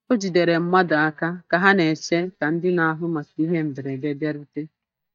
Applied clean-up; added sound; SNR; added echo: neural mask model DeepFilterNet 3.